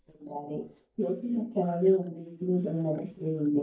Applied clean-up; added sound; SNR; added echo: neural mask model DeepFilterNet 3.